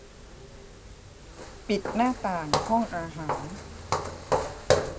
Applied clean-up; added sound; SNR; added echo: none; Walk, footsteps; -1 dB; reverberation time 1.2 s.